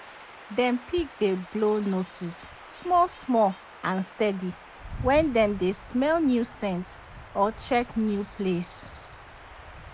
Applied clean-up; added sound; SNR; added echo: none; Stream / Chirp, tweet / Wind; 16 dB; none.